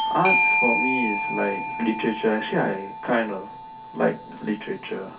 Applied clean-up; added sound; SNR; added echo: none; Bell / Doorbell; 1 dB; reverberation time 0.3 s.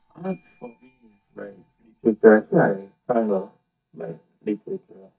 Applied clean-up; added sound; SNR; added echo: neural mask model DeepFilterNet 3.